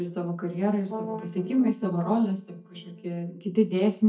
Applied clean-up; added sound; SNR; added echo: neural mask model DeepFilterNet 3.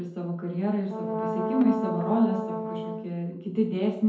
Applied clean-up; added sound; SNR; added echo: none; Brass instrument; 4 dB; reverberation time 2.1 s.